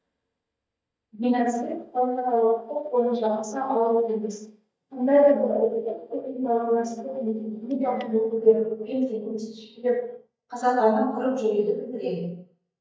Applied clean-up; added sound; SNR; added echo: neural mask model DeepFilterNet 3.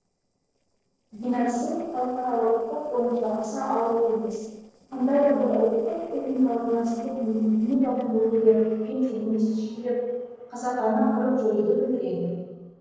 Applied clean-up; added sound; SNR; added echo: neural separator model SepFormer DNS4.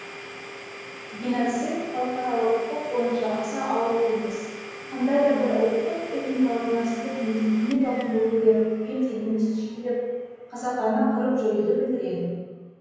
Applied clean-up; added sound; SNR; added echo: none; Domestic sounds, home sounds; 15 dB; reverberation time 1.2 s.